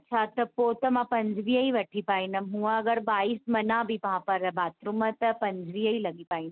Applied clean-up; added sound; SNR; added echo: none; none; none; none.